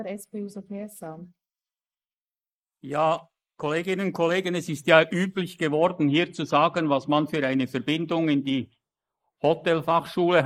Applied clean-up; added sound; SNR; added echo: neural mask model Resemble Enhance denoiser.